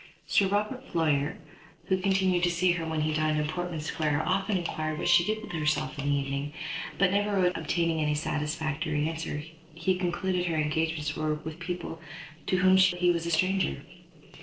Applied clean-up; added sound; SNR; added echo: neural separator model SepFormer DNS4.